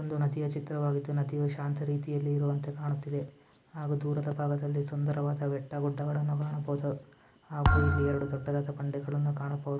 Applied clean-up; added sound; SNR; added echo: none; Thump, thud; 0 dB; none.